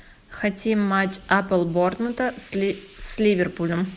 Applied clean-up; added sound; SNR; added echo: none; none; none; none.